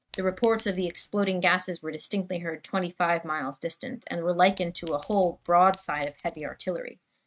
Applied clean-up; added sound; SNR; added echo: neural mask model RNNoise.